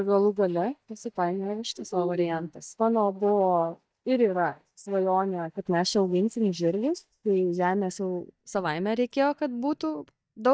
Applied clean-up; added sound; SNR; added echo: neural mask model DeepFilterNet 3.